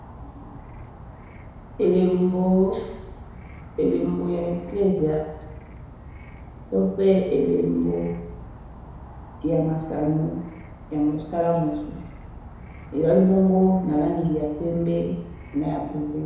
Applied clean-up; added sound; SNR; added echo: none; Insect / Frog; 16 dB; reverberation time 0.9 s.